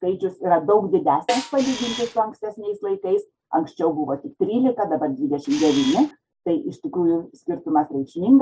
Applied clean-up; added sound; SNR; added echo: none; Camera + Snare drum; 9 dB; none.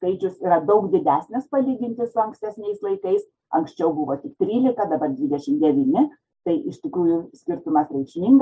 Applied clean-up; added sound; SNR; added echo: none; none; none; none.